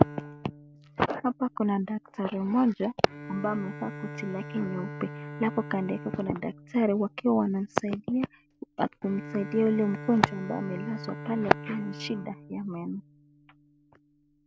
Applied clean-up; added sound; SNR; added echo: none; Bowed string instrument; 13 dB; none.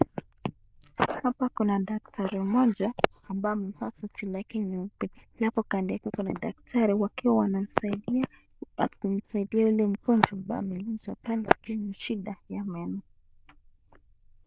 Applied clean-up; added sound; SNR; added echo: neural diffusion model UNIVERSE++.